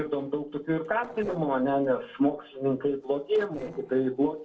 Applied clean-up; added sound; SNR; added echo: neural separator model SepFormer DNS4.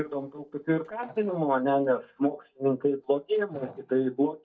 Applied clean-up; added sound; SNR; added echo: neural mask model DeepFilterNet 3.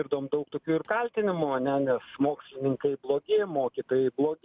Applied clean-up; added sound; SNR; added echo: none; none; none; none.